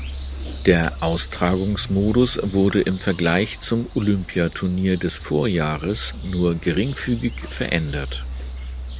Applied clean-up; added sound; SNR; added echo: none; Bird vocalization, bird call, bird song; 11 dB; none.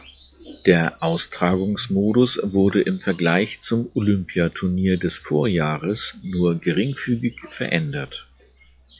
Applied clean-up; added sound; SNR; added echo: classical method log-MMSE.